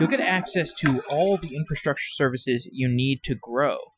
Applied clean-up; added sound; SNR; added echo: classical method Wiener filter.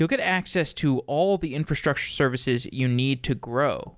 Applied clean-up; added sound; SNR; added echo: none; none; none; none.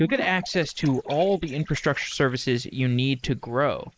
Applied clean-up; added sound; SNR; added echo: neural mask model Resemble Enhance denoiser.